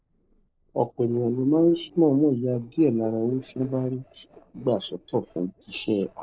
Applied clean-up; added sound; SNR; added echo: neural separator model SepFormer DNS4.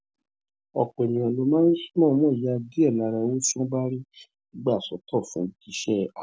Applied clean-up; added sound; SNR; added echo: none; none; none; none.